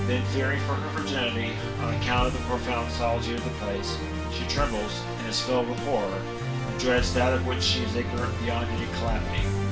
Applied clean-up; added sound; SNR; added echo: none; Musical instrument; -1 dB; reverberation time 0.3 s.